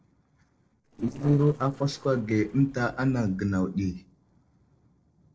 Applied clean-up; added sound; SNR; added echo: neural separator model SepFormer DNS4.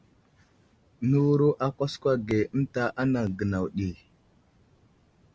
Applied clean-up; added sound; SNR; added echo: none; none; none; none.